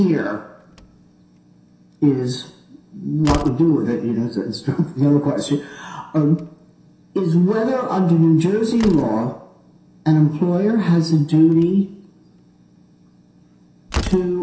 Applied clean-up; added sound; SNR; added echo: none; Slam; 16 dB; reverberation time 0.7 s.